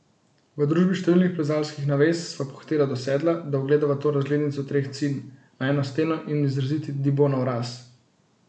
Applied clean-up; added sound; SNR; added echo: none; none; none; none.